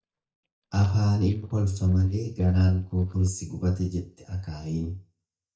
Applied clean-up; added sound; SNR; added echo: neural mask model DeepFilterNet 3.